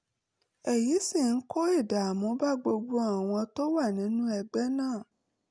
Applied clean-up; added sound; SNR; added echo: none; none; none; none.